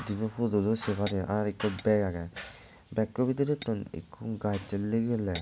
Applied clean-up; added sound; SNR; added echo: none; Tap / Glass; 18 dB; none.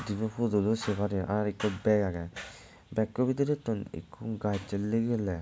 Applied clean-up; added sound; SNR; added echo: none; none; none; none.